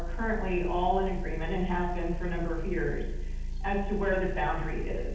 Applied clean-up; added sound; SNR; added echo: none; Motor vehicle (road) / Engine; 0 dB; reverberation time 0.8 s.